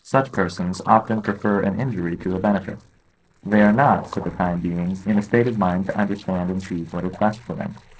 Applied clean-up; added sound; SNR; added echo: neural separator model SepFormer DNS4.